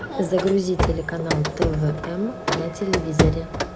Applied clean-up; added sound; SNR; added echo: none; Printer; 0 dB; none.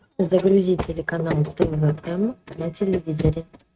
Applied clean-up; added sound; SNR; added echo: neural mask model RNNoise.